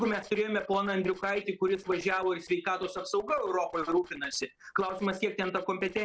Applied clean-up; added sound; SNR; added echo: neural separator model SepFormer DNS4.